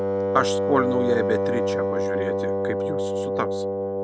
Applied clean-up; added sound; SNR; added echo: none; Wind instrument, woodwind instrument; -4 dB; none.